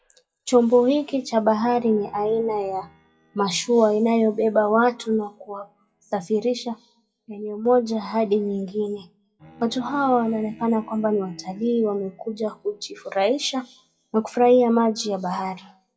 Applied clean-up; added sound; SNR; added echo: classical method WPE with log-MMSE.